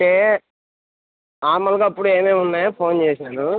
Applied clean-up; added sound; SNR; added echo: none; none; none; none.